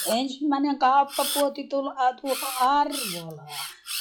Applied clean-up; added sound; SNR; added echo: classical method log-MMSE.